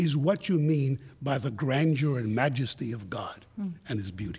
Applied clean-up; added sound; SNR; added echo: none; none; none; none.